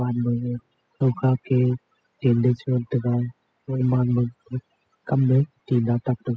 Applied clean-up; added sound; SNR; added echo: classical method spectral subtraction.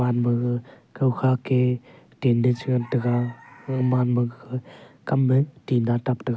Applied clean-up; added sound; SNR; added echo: none; none; none; none.